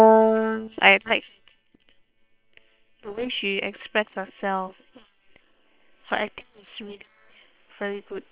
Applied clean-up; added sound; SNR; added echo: neural separator model SepFormer WHAM!.